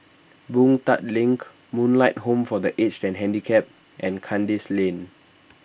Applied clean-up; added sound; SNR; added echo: none; none; none; none.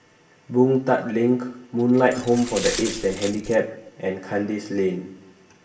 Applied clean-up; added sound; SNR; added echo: none; Glass; 11 dB; reverberation time 0.6 s.